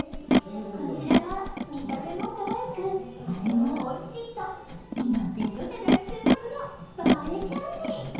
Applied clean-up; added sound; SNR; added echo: none; Animal; -2 dB; reverberation time 0.9 s.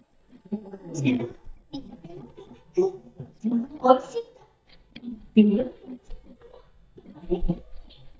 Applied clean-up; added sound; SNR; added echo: neural mask model DeepFilterNet 3.